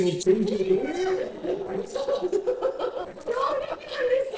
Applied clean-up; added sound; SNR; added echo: neural separator model SepFormer DNS4.